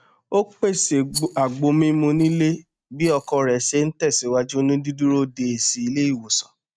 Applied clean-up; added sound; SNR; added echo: neural mask model RNNoise.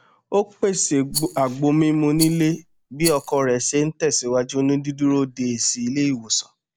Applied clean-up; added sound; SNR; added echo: none; Rattle; 11 dB; none.